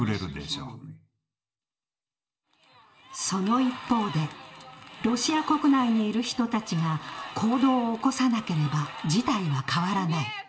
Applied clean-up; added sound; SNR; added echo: none; none; none; reverberation time 0.4 s.